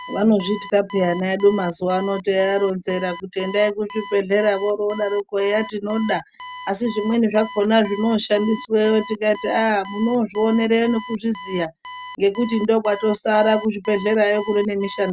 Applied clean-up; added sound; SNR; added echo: none; Alarm; 16 dB; none.